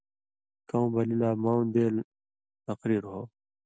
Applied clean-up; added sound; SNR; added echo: none; none; none; none.